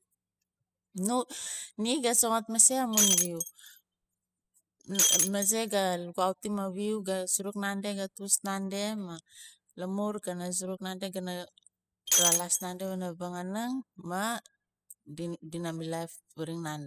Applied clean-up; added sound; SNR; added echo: classical method spectral subtraction.